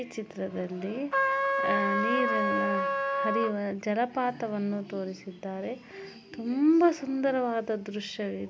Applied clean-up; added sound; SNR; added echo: none; Trumpet; -1 dB; none.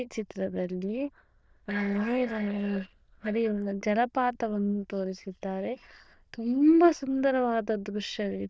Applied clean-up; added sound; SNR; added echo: neural diffusion model UNIVERSE++.